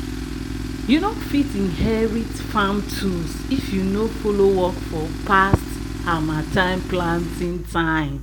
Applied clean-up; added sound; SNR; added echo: none; Tools; 6 dB; none.